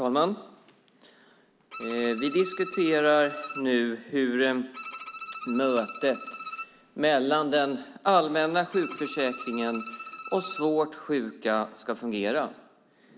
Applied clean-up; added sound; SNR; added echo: none; Bowed string instrument; 13 dB; none.